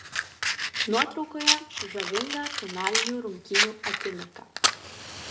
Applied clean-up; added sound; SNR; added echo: none; Fire; -4 dB; reverberation time 0.4 s.